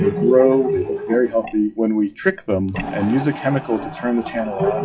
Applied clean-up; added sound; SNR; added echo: classical method WPE with log-MMSE.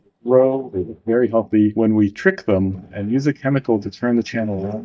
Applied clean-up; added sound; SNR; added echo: neural mask model DeepFilterNet 3.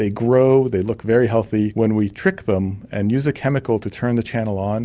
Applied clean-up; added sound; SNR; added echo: none; none; none; none.